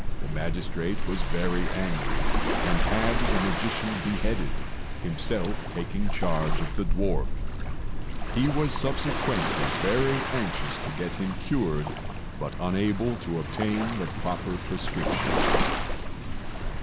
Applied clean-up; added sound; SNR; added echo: none; Waves, surf; -4 dB; none.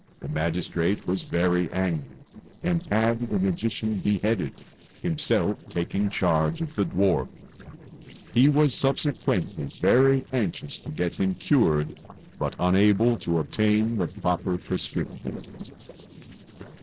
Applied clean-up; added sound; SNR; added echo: neural separator model SepFormer DNS4.